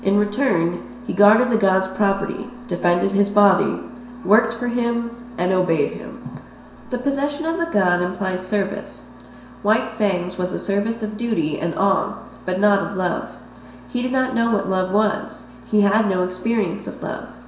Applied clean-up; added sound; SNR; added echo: none; none; none; reverberation time 0.7 s.